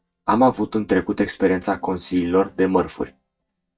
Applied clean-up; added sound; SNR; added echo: neural mask model DeepFilterNet 3.